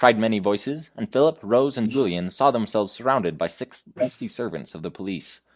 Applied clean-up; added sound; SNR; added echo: neural mask model Resemble Enhance denoiser.